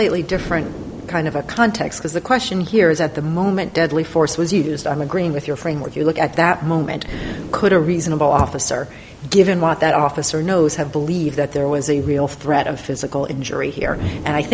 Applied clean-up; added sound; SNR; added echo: none; Explosion; 17 dB; none.